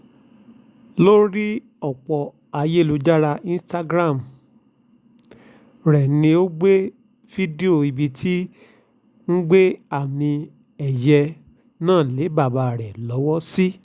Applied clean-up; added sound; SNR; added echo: none; none; none; none.